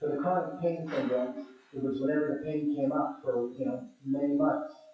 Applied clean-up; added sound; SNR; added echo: classical method WPE with log-MMSE.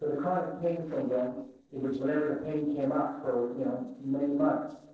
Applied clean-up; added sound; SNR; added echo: neural separator model SepFormer DNS4.